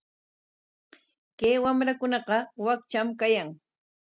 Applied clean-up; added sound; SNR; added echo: none; none; none; none.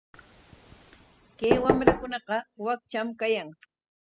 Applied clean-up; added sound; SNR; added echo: classical method spectral subtraction.